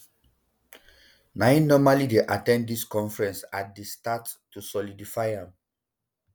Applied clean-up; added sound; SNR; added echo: none; none; none; none.